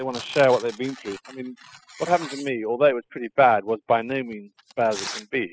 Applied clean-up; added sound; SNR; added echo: classical method spectral subtraction.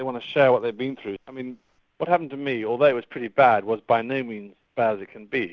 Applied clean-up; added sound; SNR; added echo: none; none; none; none.